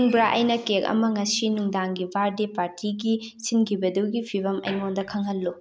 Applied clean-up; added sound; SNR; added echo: none; none; none; none.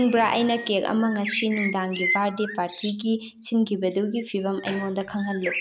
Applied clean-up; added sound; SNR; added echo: none; Bird; 9 dB; none.